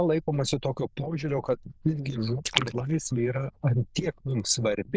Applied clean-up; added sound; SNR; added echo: neural diffusion model UNIVERSE++.